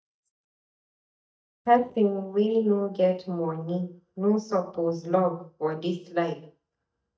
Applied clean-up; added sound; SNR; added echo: neural mask model DeepFilterNet 3.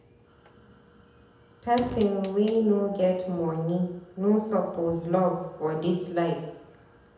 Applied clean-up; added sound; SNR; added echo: none; Fire; 19 dB; reverberation time 0.8 s.